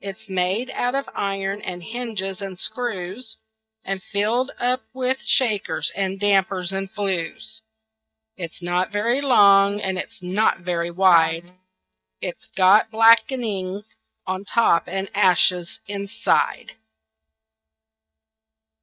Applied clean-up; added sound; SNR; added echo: neural mask model DeepFilterNet 3.